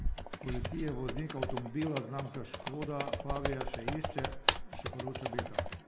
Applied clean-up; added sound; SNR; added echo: none; Computer keyboard; -4 dB; none.